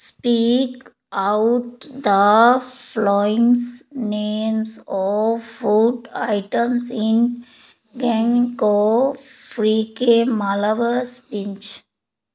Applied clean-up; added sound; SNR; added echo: none; none; none; none.